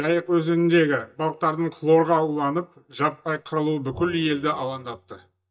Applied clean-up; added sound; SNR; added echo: neural mask model DeepFilterNet 3.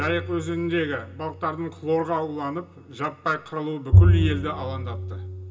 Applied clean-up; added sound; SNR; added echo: none; Bowed string instrument; -3 dB; reverberation time 0.2 s.